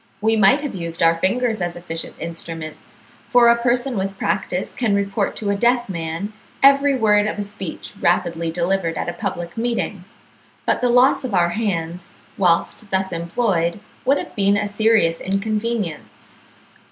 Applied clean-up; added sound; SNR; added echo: none; none; none; none.